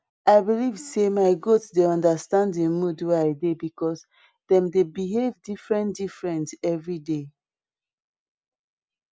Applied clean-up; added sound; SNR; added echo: none; none; none; none.